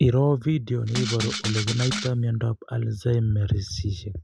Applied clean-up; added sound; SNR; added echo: none; Rattle (instrument); 6 dB; none.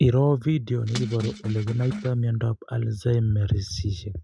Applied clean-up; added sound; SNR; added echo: neural mask model RNNoise.